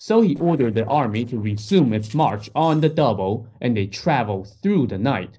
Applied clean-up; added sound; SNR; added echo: neural separator model SepFormer DNS4.